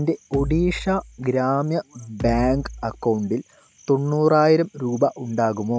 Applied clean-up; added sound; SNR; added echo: none; Bass drum; 11 dB; none.